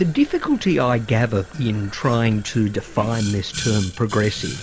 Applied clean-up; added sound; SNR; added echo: none; Boiling; 15 dB; none.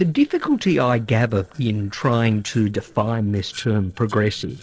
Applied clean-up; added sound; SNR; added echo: neural separator model SepFormer DNS4.